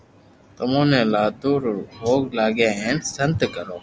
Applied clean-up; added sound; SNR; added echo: none; none; none; none.